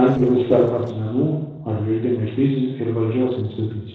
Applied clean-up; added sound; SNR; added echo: neural separator model SepFormer DNS4.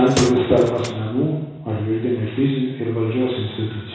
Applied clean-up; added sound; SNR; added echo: none; Glass; 12 dB; reverberation time 1.1 s.